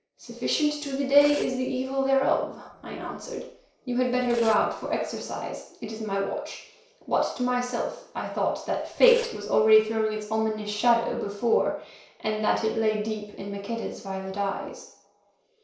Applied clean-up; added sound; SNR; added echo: neural separator model SepFormer DNS4.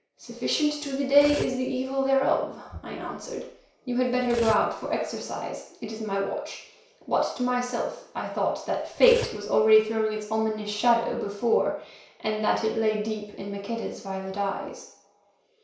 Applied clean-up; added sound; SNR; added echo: none; Cutlery, silverware; 13 dB; reverberation time 0.6 s.